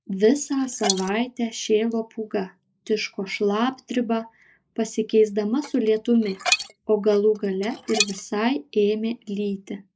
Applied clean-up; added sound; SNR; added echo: neural mask model Resemble Enhance denoiser.